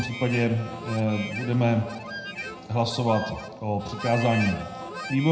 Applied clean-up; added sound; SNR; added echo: none; Harmonica; 11 dB; reverberation time 0.7 s.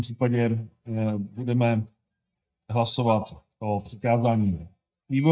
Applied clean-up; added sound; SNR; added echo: neural mask model DeepFilterNet 3.